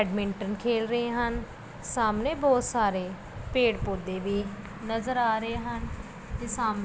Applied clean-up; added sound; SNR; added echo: none; none; none; none.